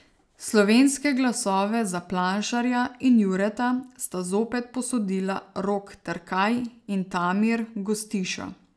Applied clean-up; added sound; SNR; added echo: none; none; none; none.